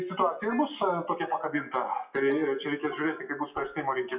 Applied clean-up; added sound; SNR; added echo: classical method WPE with log-MMSE.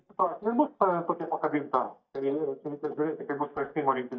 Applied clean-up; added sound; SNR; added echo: neural mask model DeepFilterNet 3.